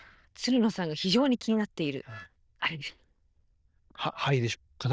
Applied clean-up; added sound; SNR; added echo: neural diffusion model UNIVERSE++.